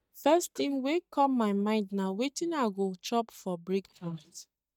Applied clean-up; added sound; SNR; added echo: neural mask model DeepFilterNet 3.